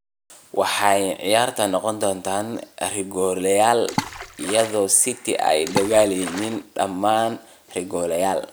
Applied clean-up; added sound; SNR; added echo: none; Water / Splash, splatter; 9 dB; none.